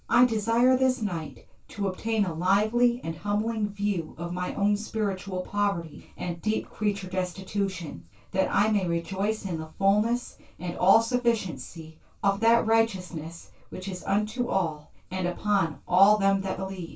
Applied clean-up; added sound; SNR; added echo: none; none; none; reverberation time 0.2 s.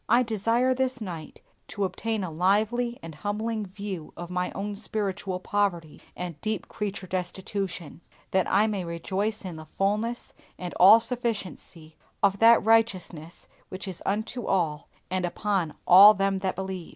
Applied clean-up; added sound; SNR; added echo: none; none; none; none.